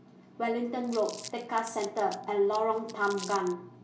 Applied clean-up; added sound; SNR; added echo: none; Crumpling, crinkling; 17 dB; reverberation time 0.2 s.